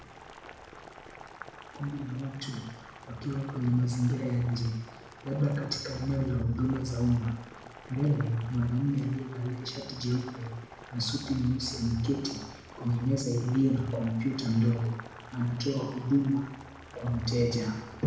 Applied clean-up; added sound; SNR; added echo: none; Boiling; 18 dB; reverberation time 1.0 s.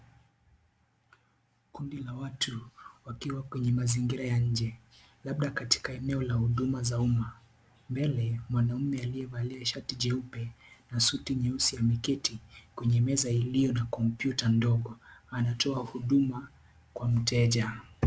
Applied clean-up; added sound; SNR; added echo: none; none; none; none.